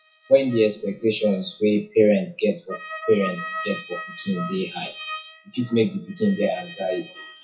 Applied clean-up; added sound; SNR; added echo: classical method WPE with log-MMSE.